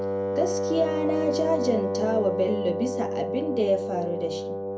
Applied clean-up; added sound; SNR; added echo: none; Wind instrument, woodwind instrument; 1 dB; reverberation time 0.3 s.